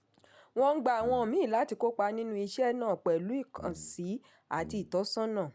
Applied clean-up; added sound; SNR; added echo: none; Brass instrument; 17 dB; none.